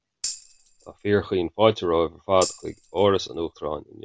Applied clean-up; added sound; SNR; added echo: none; Tambourine; 14 dB; none.